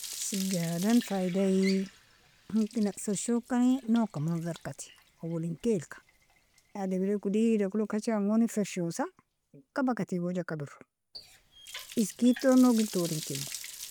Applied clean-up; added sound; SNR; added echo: none; Water tap, faucet; 16 dB; none.